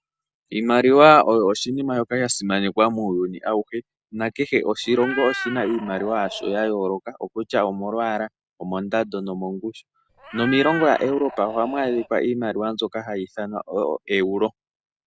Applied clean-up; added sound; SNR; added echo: none; Meow; 11 dB; none.